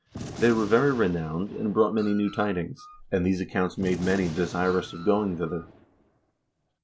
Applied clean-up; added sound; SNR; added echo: none; Screech + Gunshot, gunfire; 15 dB; none.